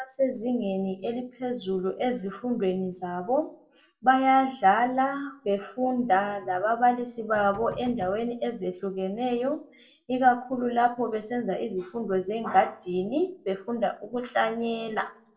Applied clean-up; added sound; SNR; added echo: neural separator model SepFormer DNS4.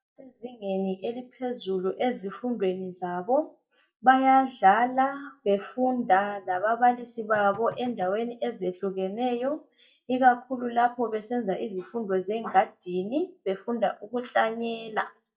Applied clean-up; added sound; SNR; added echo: neural mask model DeepFilterNet 3.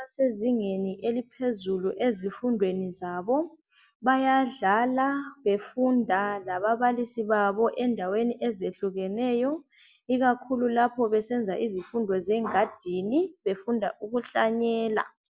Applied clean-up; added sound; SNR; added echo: none; none; none; none.